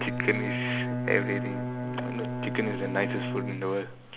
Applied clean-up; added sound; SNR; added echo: none; Bowed string instrument; 1 dB; none.